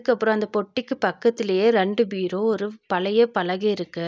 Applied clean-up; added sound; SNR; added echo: none; none; none; none.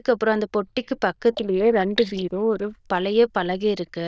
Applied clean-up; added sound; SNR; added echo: neural diffusion model UNIVERSE++.